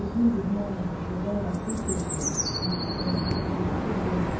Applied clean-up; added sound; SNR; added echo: none; Chirp, tweet; 0 dB; reverberation time 0.9 s.